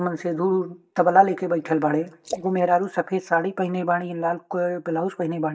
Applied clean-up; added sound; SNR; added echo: neural mask model DeepFilterNet 3.